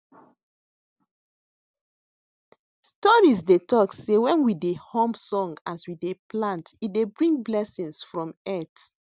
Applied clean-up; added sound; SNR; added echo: none; none; none; none.